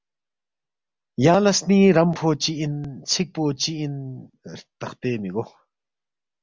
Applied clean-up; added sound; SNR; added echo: none; none; none; none.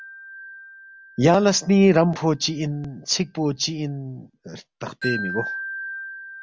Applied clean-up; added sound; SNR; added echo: none; Wind chime; 13 dB; none.